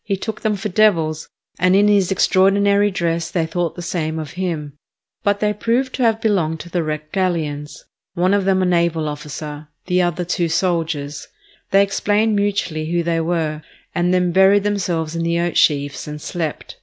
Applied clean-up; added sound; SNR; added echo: none; none; none; none.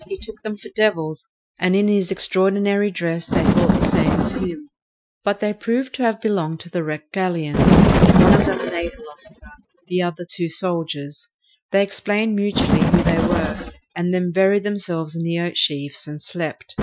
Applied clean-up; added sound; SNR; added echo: classical method Wiener filter.